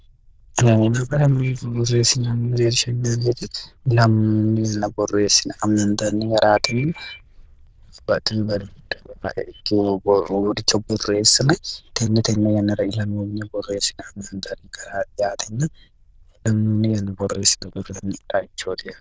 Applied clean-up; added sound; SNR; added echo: neural diffusion model UNIVERSE++.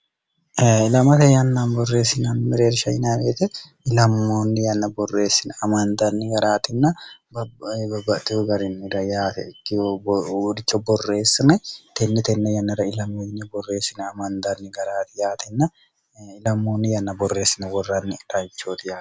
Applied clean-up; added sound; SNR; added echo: none; none; none; none.